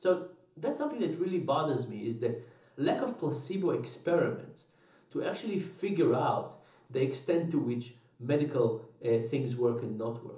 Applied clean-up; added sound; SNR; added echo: none; none; none; reverberation time 0.7 s.